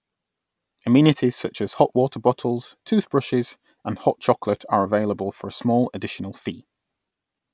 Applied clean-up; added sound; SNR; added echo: none; none; none; none.